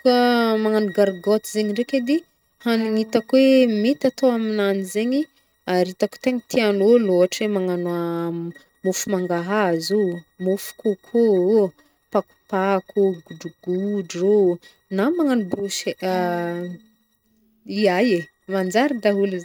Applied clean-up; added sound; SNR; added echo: neural mask model RNNoise.